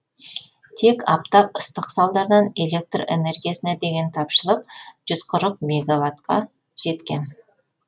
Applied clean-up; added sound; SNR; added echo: none; none; none; none.